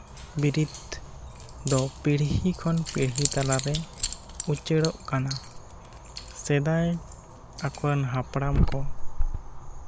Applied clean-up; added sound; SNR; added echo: none; Keys jangling; 3 dB; none.